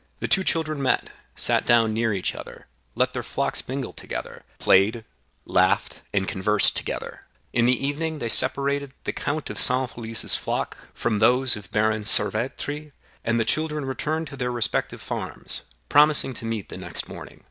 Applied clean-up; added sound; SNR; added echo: none; none; none; none.